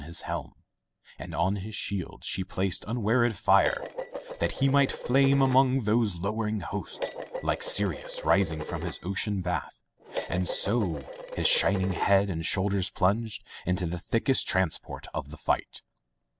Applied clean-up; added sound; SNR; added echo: none; Dishes, pots, and pans; 10 dB; none.